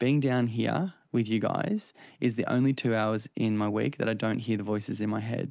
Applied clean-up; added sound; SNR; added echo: none; none; none; none.